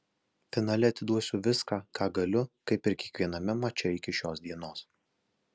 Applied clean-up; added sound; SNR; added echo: none; none; none; none.